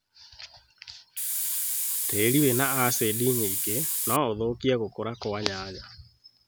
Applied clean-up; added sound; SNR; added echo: none; Hiss; -1 dB; none.